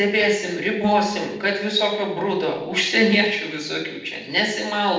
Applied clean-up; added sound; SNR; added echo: neural separator model SepFormer DNS4.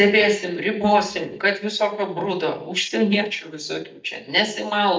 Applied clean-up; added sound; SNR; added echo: neural mask model DeepFilterNet 3.